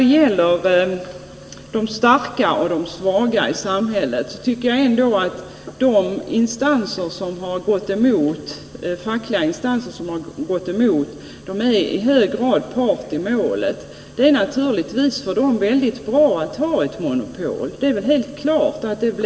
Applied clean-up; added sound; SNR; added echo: none; none; none; reverberation time 1.5 s.